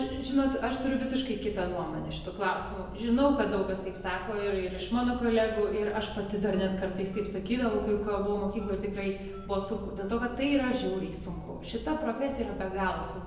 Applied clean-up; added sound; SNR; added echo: none; Telephone; 14 dB; reverberation time 0.9 s.